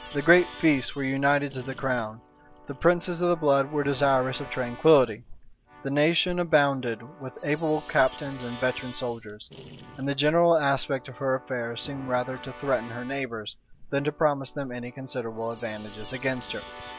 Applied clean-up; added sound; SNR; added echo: none; Sink (filling or washing) + Keyboard (musical) / Brass instrument; 18 dB; none.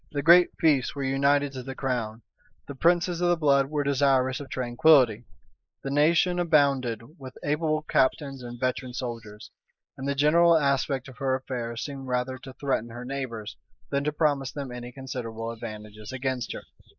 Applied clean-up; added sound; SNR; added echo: neural mask model Resemble Enhance denoiser.